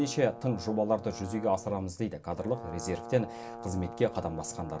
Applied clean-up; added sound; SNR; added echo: none; Brass instrument; 13 dB; reverberation time 0.2 s.